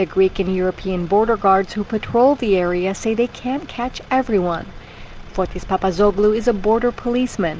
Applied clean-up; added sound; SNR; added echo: none; none; none; none.